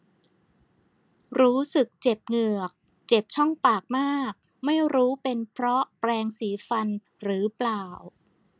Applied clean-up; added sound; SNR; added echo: none; none; none; none.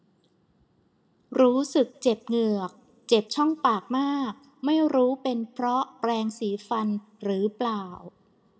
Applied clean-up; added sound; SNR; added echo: none; none; none; reverberation time 0.6 s.